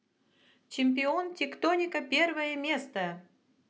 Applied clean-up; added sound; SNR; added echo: none; none; none; none.